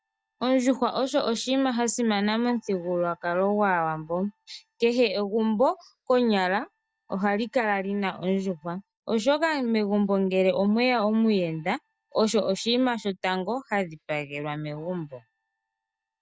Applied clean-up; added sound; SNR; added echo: neural mask model DeepFilterNet 3.